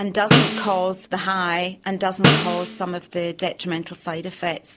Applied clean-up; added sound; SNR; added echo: none; Snare drum; -2 dB; none.